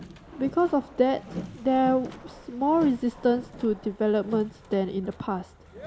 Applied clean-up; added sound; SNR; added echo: none; Boat, Water vehicle; 16 dB; none.